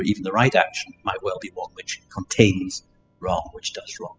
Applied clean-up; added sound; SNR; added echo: classical method spectral subtraction.